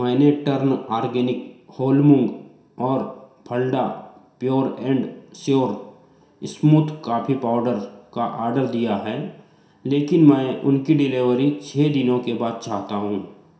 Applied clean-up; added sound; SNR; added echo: none; none; none; reverberation time 0.7 s.